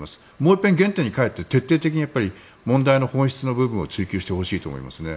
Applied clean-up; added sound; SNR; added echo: none; none; none; none.